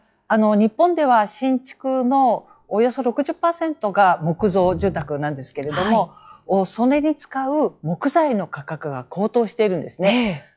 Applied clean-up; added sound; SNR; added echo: classical method log-MMSE.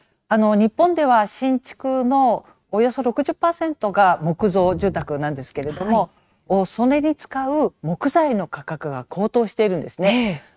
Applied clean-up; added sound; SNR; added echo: neural mask model RNNoise.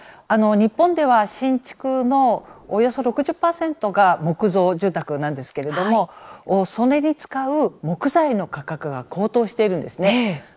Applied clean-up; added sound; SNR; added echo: neural mask model Resemble Enhance denoiser.